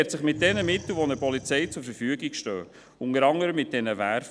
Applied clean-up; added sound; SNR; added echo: none; Animal; 15 dB; none.